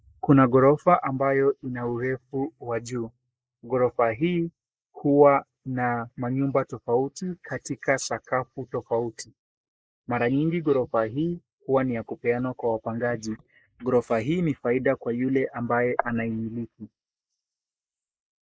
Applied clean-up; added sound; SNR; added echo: neural mask model Resemble Enhance denoiser.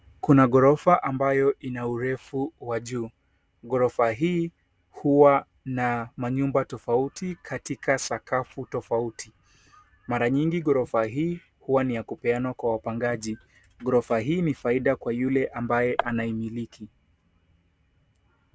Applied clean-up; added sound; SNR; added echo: none; none; none; none.